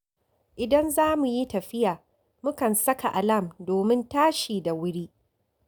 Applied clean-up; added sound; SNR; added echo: none; none; none; none.